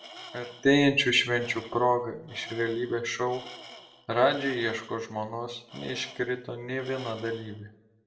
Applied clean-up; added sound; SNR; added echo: none; Tools; 20 dB; reverberation time 0.5 s.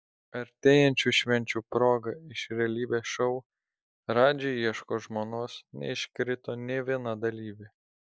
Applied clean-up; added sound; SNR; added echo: none; none; none; none.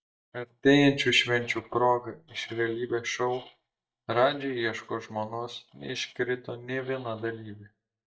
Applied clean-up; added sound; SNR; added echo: neural mask model DeepFilterNet 3.